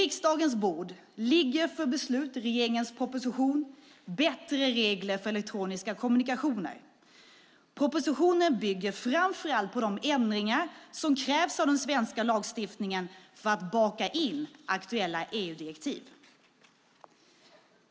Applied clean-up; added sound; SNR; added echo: none; none; none; none.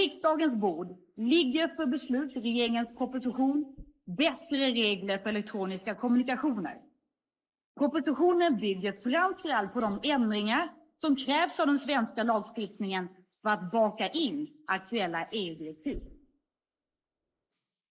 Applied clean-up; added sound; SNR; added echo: neural mask model Resemble Enhance denoiser.